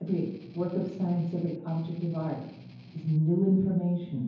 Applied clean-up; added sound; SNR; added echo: none; Strum; 19 dB; reverberation time 0.9 s.